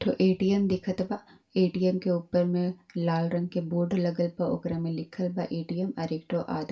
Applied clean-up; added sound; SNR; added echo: none; none; none; reverberation time 0.2 s.